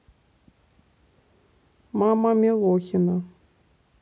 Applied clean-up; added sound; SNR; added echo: none; none; none; none.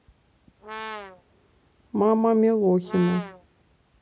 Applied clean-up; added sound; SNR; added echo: none; Brass instrument; 13 dB; none.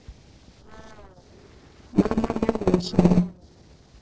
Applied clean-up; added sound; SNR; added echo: neural separator model SepFormer DNS4.